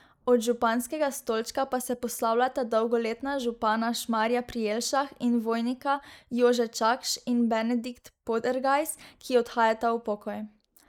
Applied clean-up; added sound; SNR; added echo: neural mask model Resemble Enhance denoiser.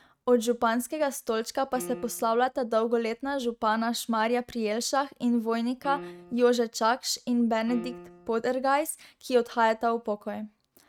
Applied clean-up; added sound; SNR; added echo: neural mask model RNNoise.